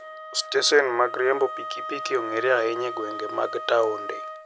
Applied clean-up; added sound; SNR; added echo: none; Wind instrument, woodwind instrument; 9 dB; none.